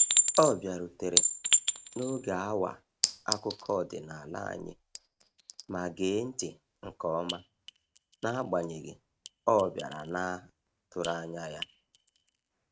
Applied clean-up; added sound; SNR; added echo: neural mask model RNNoise.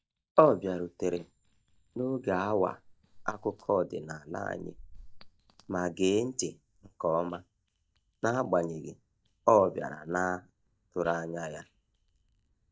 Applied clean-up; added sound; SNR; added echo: neural mask model DeepFilterNet 3.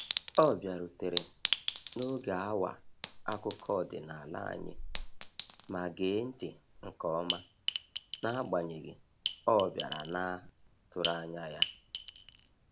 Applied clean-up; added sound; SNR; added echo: none; Chink, clink; -4 dB; none.